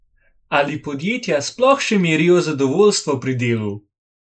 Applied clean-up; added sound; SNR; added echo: neural mask model Resemble Enhance denoiser.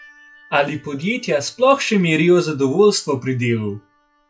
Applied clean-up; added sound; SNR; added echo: classical method log-MMSE.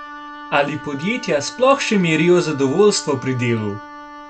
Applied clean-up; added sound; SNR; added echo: none; Wind instrument, woodwind instrument; 16 dB; none.